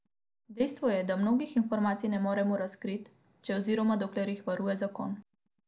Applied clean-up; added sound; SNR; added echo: none; none; none; none.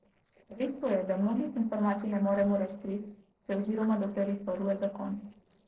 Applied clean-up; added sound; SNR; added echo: neural separator model SepFormer DNS4.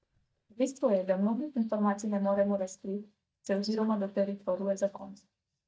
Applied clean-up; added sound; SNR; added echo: neural mask model DeepFilterNet 3.